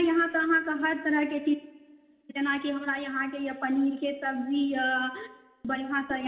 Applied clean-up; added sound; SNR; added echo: none; none; none; reverberation time 1.1 s.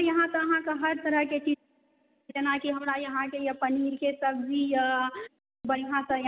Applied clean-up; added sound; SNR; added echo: none; none; none; none.